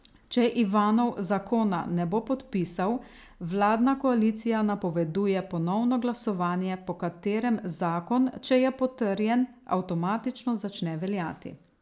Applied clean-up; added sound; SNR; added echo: none; none; none; none.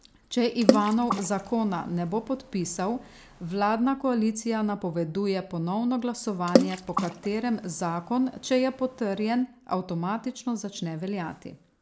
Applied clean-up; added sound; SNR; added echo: none; Water / Splash, splatter; 3 dB; none.